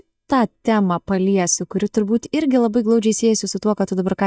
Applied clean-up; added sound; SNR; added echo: neural mask model DeepFilterNet 3.